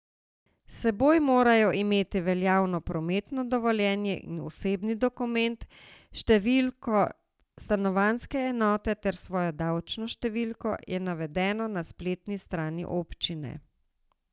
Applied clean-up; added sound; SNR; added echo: none; none; none; none.